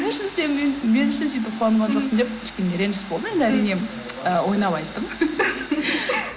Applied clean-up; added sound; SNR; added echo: none; Domestic sounds, home sounds; 18 dB; none.